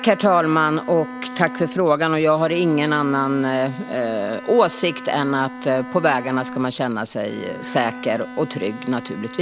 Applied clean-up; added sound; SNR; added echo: none; Bowed string instrument; 14 dB; none.